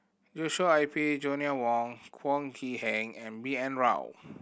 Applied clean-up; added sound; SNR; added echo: none; none; none; none.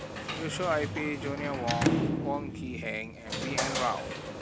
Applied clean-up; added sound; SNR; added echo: none; Sliding door / Slam; -2 dB; none.